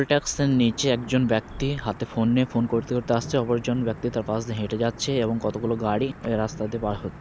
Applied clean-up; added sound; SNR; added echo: none; Thunder / Wind / Rain; 15 dB; none.